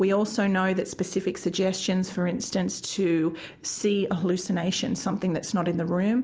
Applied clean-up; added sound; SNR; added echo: none; none; none; none.